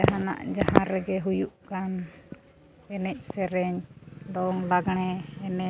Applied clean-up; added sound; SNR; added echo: none; none; none; none.